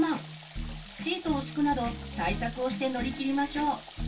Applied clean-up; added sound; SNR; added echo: none; Water tap, faucet / Water; 18 dB; reverberation time 0.2 s.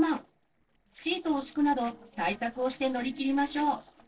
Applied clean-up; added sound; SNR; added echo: neural separator model SepFormer DNS4.